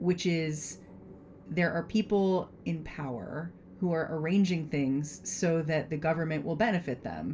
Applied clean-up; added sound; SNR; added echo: none; Train; 20 dB; reverberation time 0.2 s.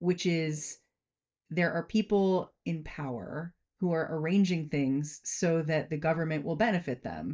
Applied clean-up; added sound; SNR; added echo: neural mask model DeepFilterNet 3.